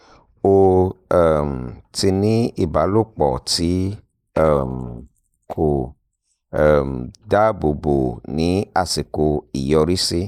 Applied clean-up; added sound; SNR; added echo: neural mask model Resemble Enhance denoiser.